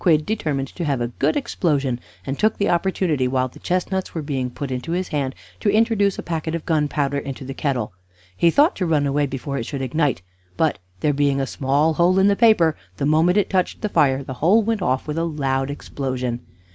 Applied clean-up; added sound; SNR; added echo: none; none; none; none.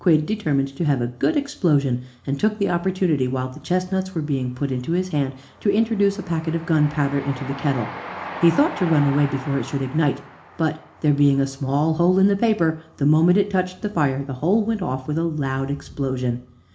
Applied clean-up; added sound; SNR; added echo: none; Train; 19 dB; reverberation time 0.4 s.